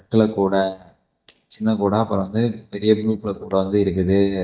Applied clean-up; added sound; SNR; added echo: neural mask model DeepFilterNet 3.